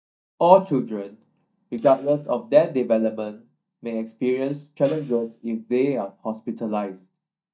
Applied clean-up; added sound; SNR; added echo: neural mask model DeepFilterNet 3.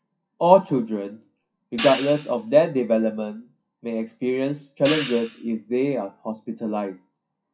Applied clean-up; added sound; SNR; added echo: classical method WPE with log-MMSE.